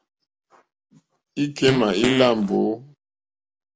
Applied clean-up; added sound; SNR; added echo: none; Fart; 5 dB; none.